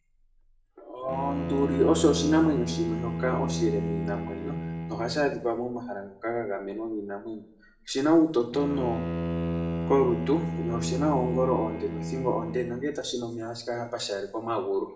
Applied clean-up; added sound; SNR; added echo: none; Bowed string instrument; 5 dB; reverberation time 0.5 s.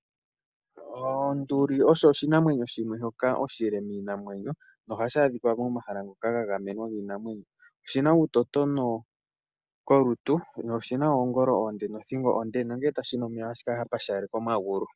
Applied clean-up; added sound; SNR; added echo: none; none; none; none.